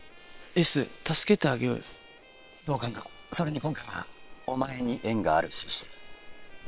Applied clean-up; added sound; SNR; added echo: neural separator model SepFormer WHAM!.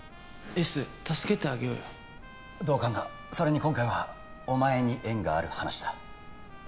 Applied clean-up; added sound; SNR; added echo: none; Trumpet; 19 dB; none.